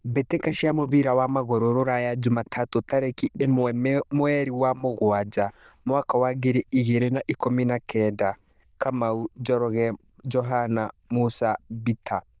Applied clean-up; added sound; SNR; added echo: neural diffusion model UNIVERSE++.